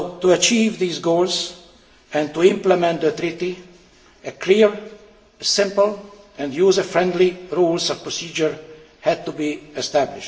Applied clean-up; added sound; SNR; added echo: none; none; none; reverberation time 0.7 s.